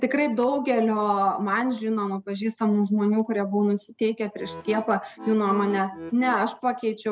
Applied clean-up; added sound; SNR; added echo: none; Accordion; 14 dB; none.